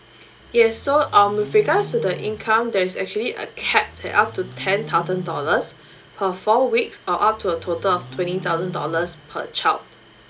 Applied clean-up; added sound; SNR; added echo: none; Livestock, farm animals, working animals; 17 dB; none.